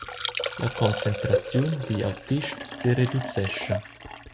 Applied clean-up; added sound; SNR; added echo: none; Liquid; 4 dB; none.